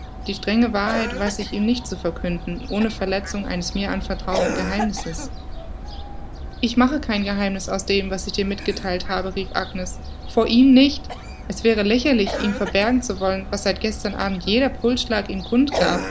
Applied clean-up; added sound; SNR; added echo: none; Fowl + Cough; 8 dB; none.